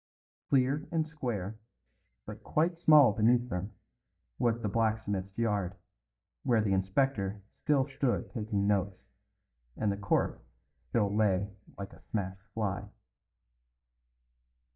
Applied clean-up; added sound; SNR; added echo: neural mask model DeepFilterNet 3.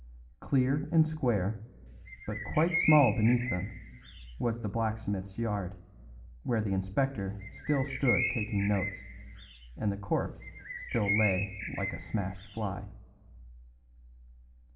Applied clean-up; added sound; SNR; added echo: none; Bird; 6 dB; reverberation time 1.6 s.